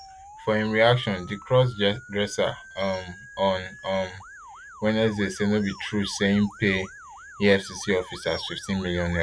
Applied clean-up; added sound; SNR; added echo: none; Motor vehicle (road) / Siren; 19 dB; none.